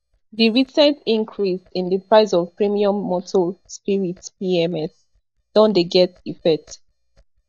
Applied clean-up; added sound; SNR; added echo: neural mask model DeepFilterNet 3.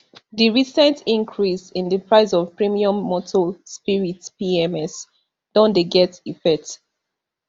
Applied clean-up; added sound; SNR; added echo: none; none; none; none.